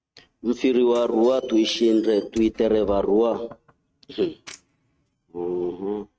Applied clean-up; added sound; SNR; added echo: neural mask model RNNoise.